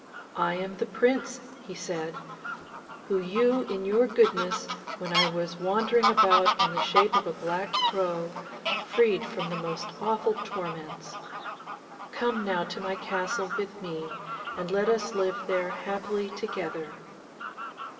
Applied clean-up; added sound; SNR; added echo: none; Fowl; 3 dB; reverberation time 2.0 s.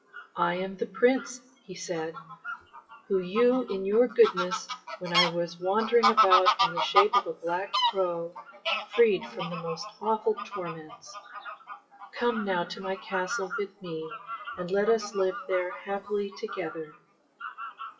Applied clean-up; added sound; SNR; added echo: classical method WPE with log-MMSE.